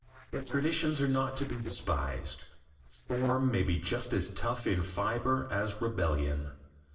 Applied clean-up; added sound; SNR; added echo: neural separator model SepFormer DNS4.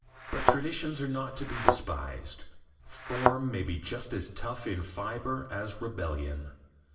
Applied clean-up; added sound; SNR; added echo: none; Thump, thud; -4 dB; reverberation time 0.9 s.